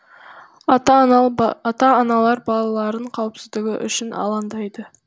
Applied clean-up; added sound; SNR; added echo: none; none; none; none.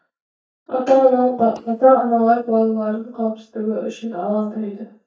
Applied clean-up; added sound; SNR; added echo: neural mask model DeepFilterNet 3.